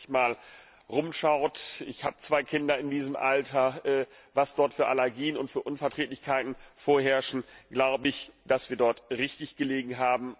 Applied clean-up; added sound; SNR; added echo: none; none; none; none.